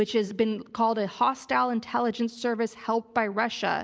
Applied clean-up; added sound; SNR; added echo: none; none; none; none.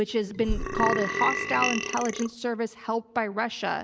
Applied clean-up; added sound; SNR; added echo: none; Burping, eructation; 1 dB; none.